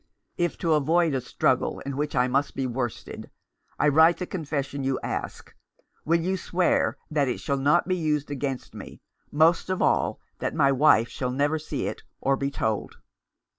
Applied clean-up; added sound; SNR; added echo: none; none; none; none.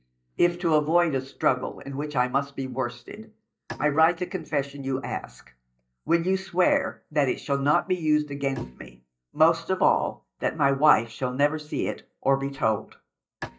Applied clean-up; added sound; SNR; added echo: neural mask model DeepFilterNet 3.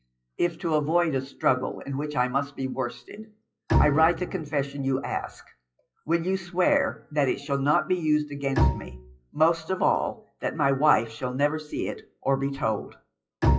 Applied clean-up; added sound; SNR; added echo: classical method WPE with log-MMSE.